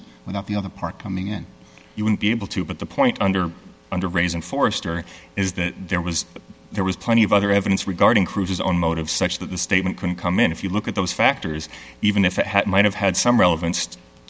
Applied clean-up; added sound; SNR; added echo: none; none; none; none.